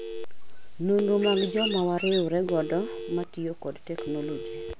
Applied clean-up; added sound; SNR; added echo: none; Bird vocalization, bird call, bird song + Telephone; 9 dB; none.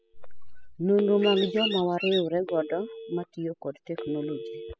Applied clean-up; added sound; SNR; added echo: classical method spectral subtraction.